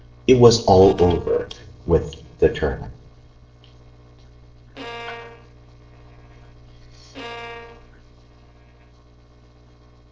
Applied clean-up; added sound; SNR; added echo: neural separator model SepFormer DNS4.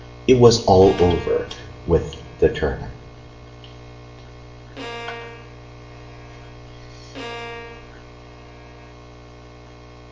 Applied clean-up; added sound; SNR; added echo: none; Bowed string instrument; 16 dB; reverberation time 0.8 s.